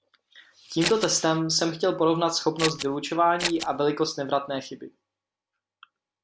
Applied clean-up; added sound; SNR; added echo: none; Scissors; 5 dB; none.